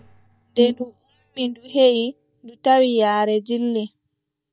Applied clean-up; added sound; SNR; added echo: neural mask model DeepFilterNet 3.